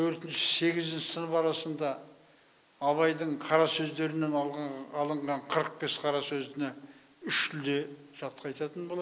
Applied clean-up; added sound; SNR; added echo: none; none; none; none.